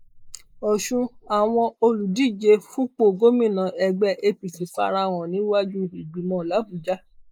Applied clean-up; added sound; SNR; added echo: neural mask model Resemble Enhance denoiser.